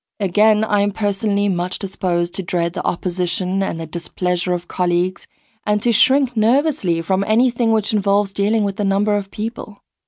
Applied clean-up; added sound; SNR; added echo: none; none; none; none.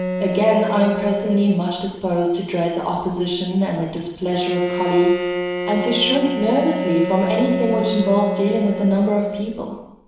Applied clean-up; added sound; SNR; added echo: none; Bowed string instrument; 6 dB; reverberation time 0.8 s.